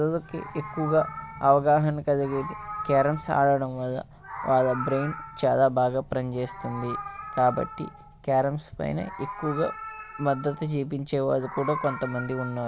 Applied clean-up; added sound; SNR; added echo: none; Meow; 12 dB; none.